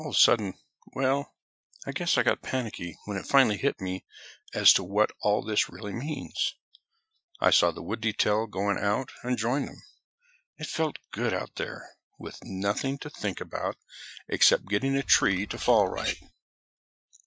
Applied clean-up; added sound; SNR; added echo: classical method Wiener filter.